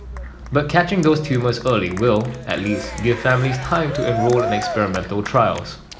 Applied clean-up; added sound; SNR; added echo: none; Cheering; 11 dB; none.